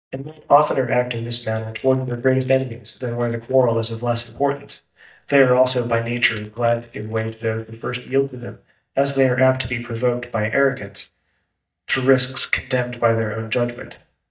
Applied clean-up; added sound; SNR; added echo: neural mask model DeepFilterNet 3.